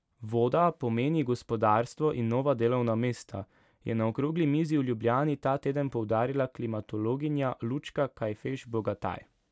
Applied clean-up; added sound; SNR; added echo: none; none; none; none.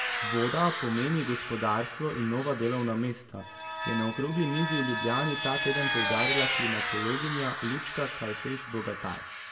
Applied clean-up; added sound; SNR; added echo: none; Vehicle; 1 dB; reverberation time 0.5 s.